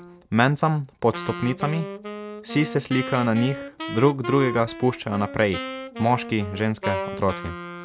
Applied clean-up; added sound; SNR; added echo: none; Wind instrument, woodwind instrument; 10 dB; none.